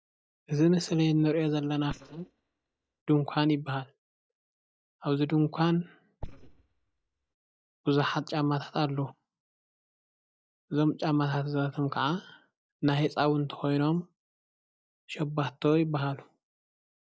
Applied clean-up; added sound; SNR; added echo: neural mask model DeepFilterNet 3.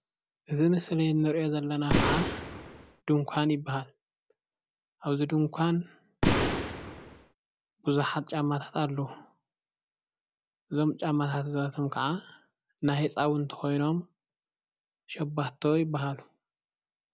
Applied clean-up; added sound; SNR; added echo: none; Boom; -2 dB; none.